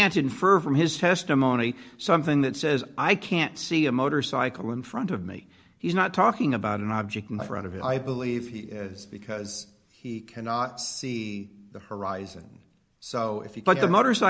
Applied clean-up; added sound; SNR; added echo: none; none; none; none.